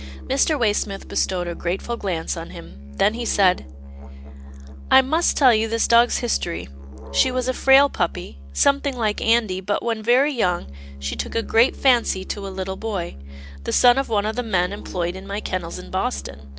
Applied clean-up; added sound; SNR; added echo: none; Musical instrument; 13 dB; none.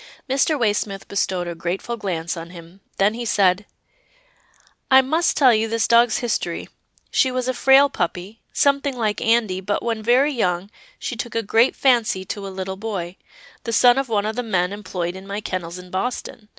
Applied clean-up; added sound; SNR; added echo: none; none; none; none.